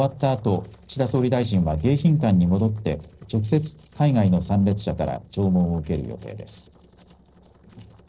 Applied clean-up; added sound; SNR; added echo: neural separator model SepFormer DNS4.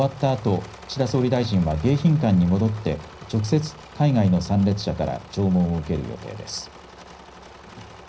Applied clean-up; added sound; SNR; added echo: none; Engine / Mechanisms; 20 dB; reverberation time 0.5 s.